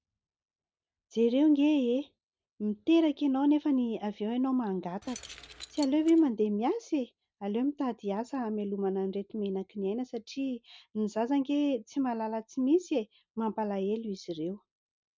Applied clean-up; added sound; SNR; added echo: none; Keys jangling; 17 dB; none.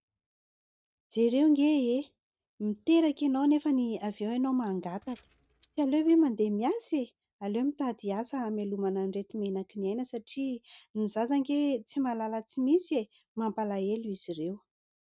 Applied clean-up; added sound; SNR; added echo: neural mask model RNNoise.